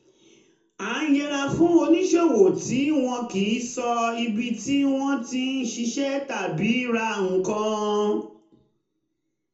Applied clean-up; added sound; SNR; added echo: none; none; none; reverberation time 0.5 s.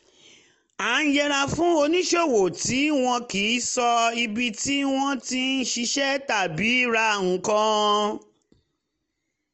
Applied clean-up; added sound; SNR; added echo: none; none; none; none.